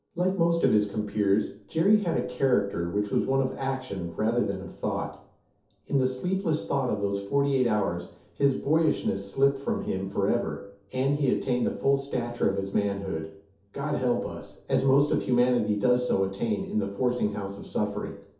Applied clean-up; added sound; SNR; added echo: none; none; none; reverberation time 0.5 s.